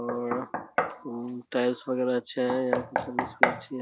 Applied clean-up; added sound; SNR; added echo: none; Knock; 1 dB; none.